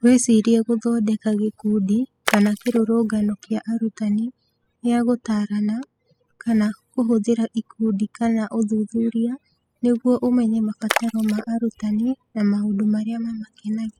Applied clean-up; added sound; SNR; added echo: classical method spectral subtraction.